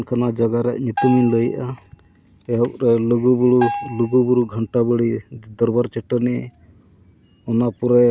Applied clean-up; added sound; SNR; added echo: none; Bell; 11 dB; none.